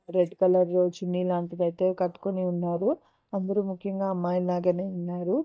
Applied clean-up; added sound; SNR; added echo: neural mask model DeepFilterNet 3.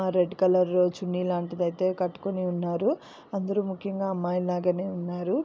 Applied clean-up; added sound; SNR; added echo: none; none; none; none.